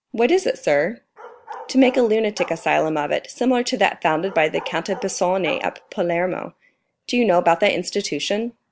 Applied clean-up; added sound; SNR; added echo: none; Bark; 19 dB; none.